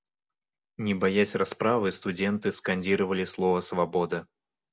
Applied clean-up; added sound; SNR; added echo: none; none; none; none.